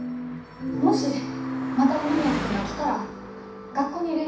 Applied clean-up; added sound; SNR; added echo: none; Car passing by; 11 dB; reverberation time 0.7 s.